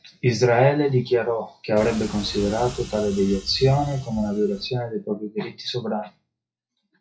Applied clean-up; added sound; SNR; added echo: classical method WPE with log-MMSE.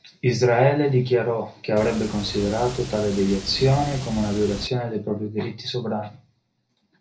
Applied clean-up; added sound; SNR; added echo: none; Water; 11 dB; reverberation time 0.5 s.